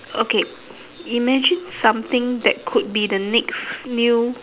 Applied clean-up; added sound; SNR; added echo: none; none; none; none.